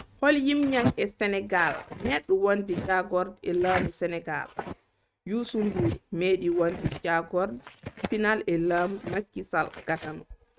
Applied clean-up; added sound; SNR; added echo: neural mask model RNNoise.